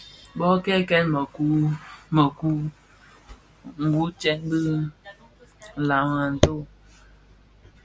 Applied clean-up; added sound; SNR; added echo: none; none; none; none.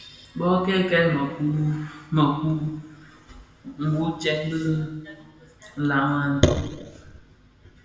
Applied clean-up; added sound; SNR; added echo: none; none; none; reverberation time 1.1 s.